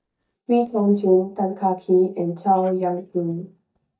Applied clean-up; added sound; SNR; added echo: neural mask model DeepFilterNet 3.